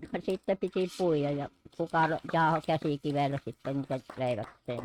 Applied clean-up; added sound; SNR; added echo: neural mask model RNNoise.